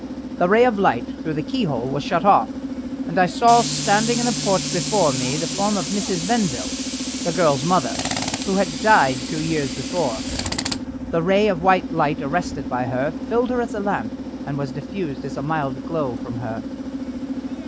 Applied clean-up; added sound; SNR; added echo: none; Tools; 5 dB; none.